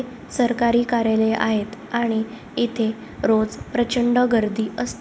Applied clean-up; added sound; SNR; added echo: none; none; none; none.